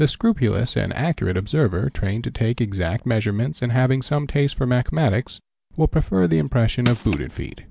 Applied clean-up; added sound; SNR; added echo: none; Crushing; 11 dB; none.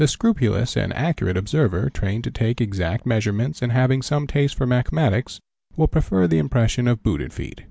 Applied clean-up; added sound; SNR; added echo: none; none; none; none.